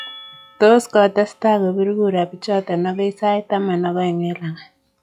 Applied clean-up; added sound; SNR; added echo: classical method log-MMSE.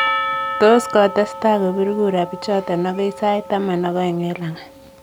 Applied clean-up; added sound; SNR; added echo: none; Percussion; 9 dB; none.